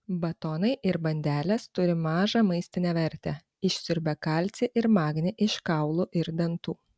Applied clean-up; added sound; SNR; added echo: none; none; none; none.